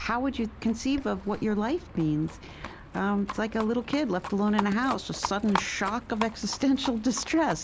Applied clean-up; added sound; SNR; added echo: none; Livestock, farm animals, working animals; 11 dB; none.